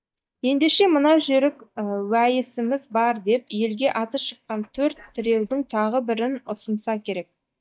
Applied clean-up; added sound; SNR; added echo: neural mask model DeepFilterNet 3.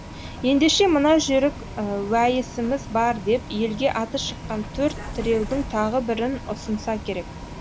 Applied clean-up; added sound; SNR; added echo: none; Bus; 12 dB; none.